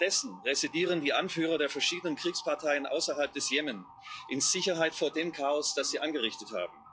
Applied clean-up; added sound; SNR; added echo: classical method log-MMSE.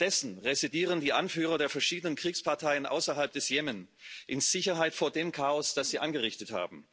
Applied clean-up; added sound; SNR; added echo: none; none; none; none.